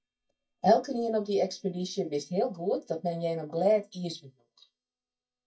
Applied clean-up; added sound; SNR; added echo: neural mask model DeepFilterNet 3.